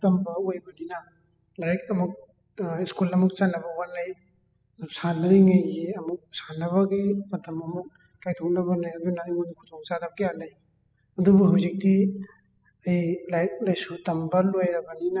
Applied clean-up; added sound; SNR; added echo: classical method spectral subtraction.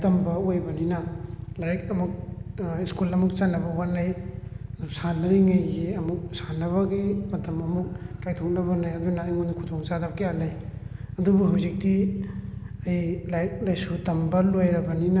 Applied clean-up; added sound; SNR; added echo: none; Idling / Motorcycle; 10 dB; none.